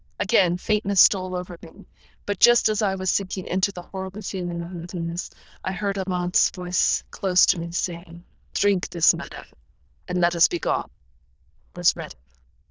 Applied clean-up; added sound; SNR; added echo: neural diffusion model UNIVERSE++.